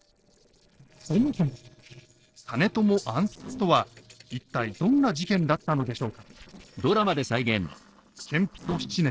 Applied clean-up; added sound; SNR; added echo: neural separator model SepFormer DNS4.